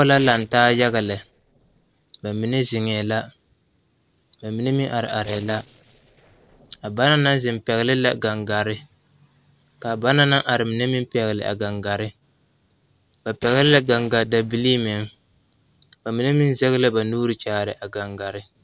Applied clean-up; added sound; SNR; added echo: neural separator model SepFormer DNS4.